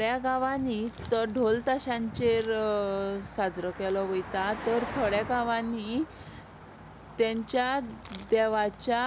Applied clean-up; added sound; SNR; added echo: none; Car passing by; 16 dB; none.